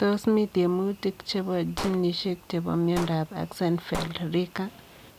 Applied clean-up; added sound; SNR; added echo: none; Gunshot, gunfire; 13 dB; none.